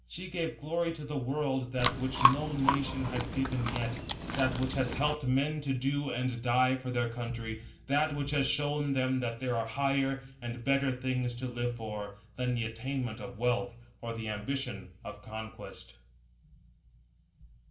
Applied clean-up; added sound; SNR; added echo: none; Chewing, mastication; -2 dB; reverberation time 0.3 s.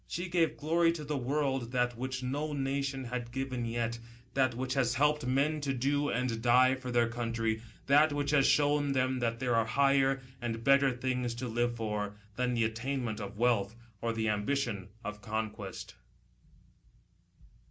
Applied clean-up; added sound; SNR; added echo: none; none; none; none.